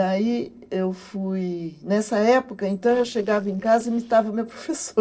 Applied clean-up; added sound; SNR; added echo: neural separator model SepFormer DNS4.